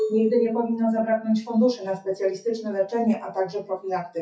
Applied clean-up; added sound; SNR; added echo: classical method WPE with log-MMSE.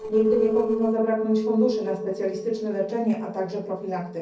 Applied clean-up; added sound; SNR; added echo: neural separator model SepFormer DNS4.